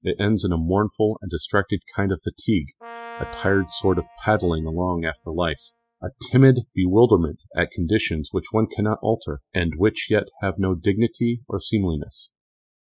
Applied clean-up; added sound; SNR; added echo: classical method spectral subtraction.